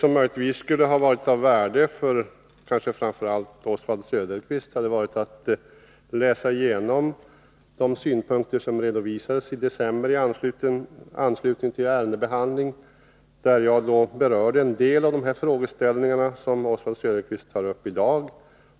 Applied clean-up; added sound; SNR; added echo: none; none; none; none.